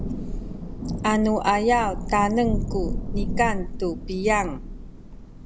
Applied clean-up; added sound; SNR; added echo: none; Thunder / Rain; 4 dB; none.